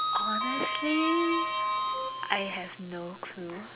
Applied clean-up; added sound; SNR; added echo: none; Sliding door; -1 dB; none.